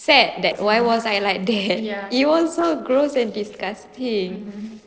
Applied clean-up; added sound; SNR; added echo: neural separator model SepFormer DNS4.